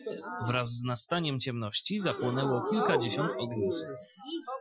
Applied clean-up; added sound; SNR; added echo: classical method Wiener filter.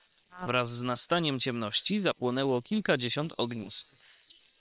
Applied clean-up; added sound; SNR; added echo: neural separator model SepFormer WHAM!.